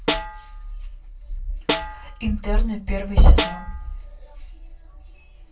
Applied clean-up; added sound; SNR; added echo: none; Snare drum; 8 dB; reverberation time 0.2 s.